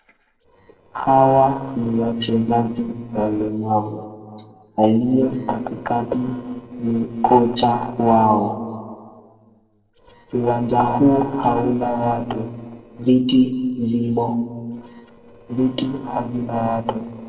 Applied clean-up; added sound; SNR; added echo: neural separator model SepFormer DNS4.